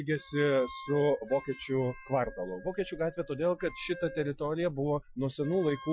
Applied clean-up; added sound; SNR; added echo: classical method Wiener filter.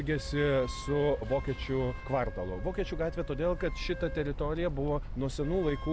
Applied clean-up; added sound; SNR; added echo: none; Wind instrument, woodwind instrument; 17 dB; none.